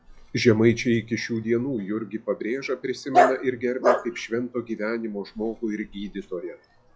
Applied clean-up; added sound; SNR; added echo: classical method log-MMSE.